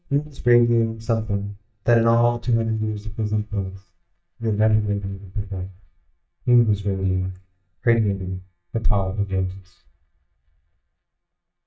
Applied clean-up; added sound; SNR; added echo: neural mask model DeepFilterNet 3.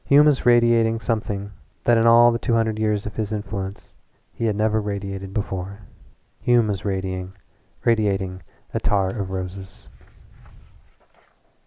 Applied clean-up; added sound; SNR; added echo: none; none; none; none.